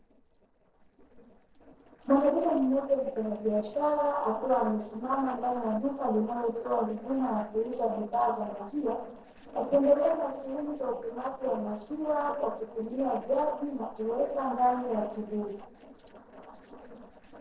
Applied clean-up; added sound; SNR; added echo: neural separator model SepFormer DNS4.